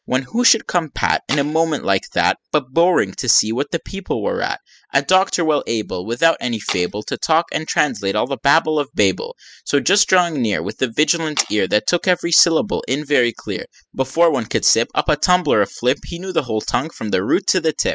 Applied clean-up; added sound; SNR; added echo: classical method spectral subtraction.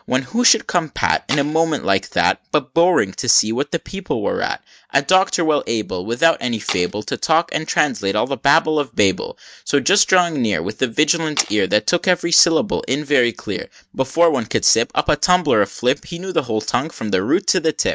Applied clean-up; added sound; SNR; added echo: neural mask model RNNoise.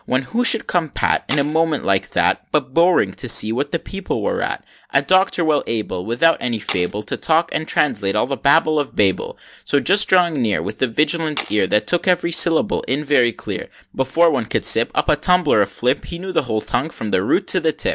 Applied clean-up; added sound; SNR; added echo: none; Tools; 10 dB; none.